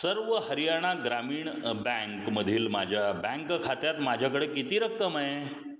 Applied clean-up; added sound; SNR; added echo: none; none; none; none.